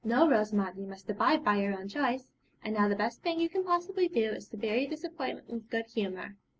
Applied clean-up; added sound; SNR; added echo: none; none; none; none.